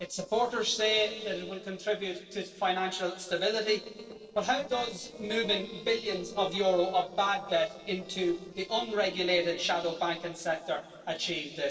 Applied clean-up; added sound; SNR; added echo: neural separator model SepFormer DNS4.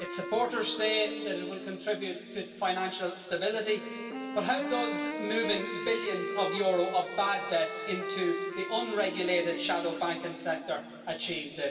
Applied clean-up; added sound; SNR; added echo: none; Wind instrument, woodwind instrument; 7 dB; reverberation time 2.4 s.